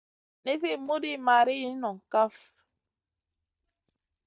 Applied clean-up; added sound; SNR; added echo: neural mask model DeepFilterNet 3.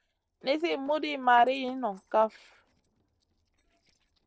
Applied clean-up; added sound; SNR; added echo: neural separator model SepFormer DNS4.